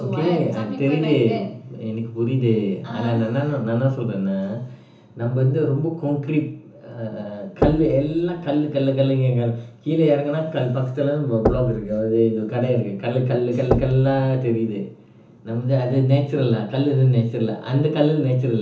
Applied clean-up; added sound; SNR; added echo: none; Knock; 8 dB; reverberation time 0.7 s.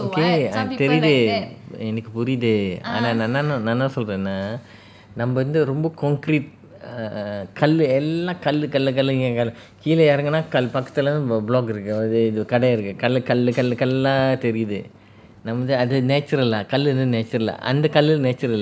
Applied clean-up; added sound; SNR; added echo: none; none; none; none.